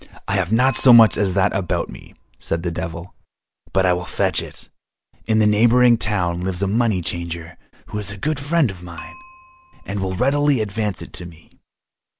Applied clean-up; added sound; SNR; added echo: none; Bicycle; 15 dB; none.